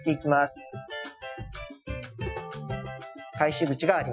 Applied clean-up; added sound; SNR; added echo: classical method Wiener filter.